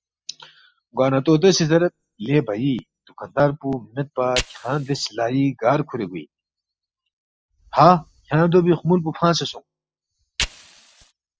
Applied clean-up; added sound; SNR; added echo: classical method spectral subtraction.